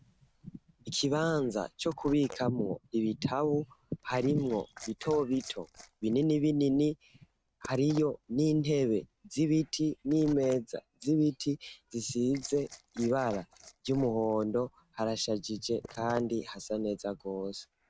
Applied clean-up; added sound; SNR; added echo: neural mask model RNNoise.